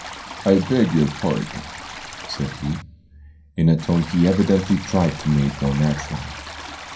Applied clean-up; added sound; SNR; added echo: none; Stream; 14 dB; reverberation time 0.3 s.